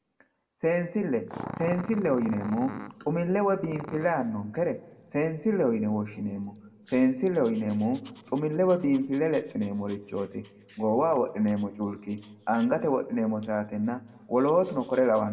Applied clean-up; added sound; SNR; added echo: none; Growling; 19 dB; reverberation time 1.2 s.